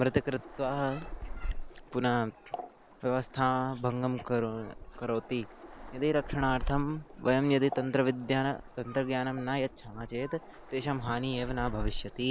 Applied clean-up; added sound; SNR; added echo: none; Waves, surf; 10 dB; none.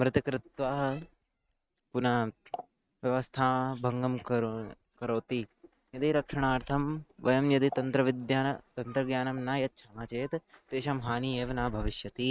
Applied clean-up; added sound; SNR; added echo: neural mask model RNNoise.